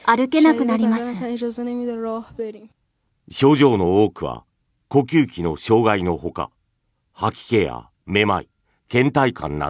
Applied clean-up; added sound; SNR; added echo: none; none; none; none.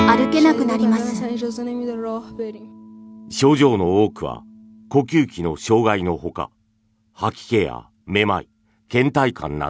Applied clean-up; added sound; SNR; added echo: none; Guitar; 9 dB; none.